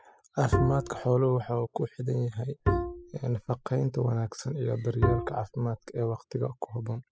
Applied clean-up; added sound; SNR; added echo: classical method spectral subtraction.